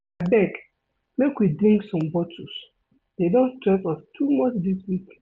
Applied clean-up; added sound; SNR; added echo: none; none; none; none.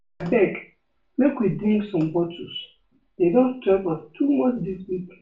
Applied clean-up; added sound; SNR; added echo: none; none; none; reverberation time 0.3 s.